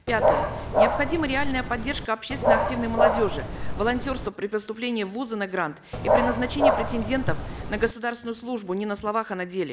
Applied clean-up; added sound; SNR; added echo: none; Dog; -3 dB; none.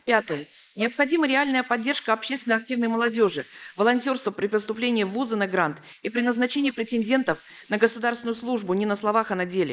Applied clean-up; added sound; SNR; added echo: neural mask model Resemble Enhance denoiser.